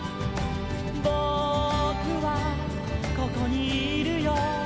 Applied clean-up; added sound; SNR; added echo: none; none; none; none.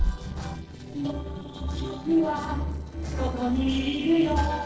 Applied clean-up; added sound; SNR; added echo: neural separator model SepFormer DNS4.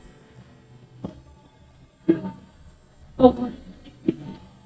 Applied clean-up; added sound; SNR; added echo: neural mask model DeepFilterNet 3.